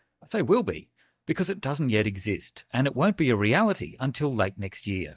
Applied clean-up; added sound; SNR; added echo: neural mask model DeepFilterNet 3.